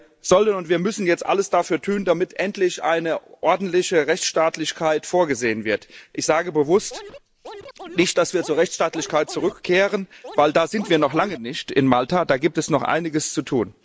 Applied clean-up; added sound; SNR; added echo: none; Scratching (performance technique); 17 dB; none.